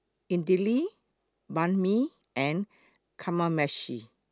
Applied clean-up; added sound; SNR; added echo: none; none; none; none.